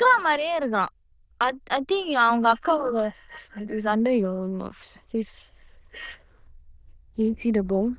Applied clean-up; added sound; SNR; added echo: neural diffusion model UNIVERSE++.